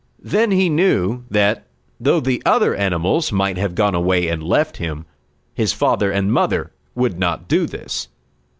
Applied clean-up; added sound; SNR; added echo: none; none; none; none.